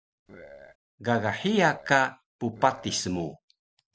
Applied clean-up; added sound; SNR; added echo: none; Burping, eructation; 19 dB; none.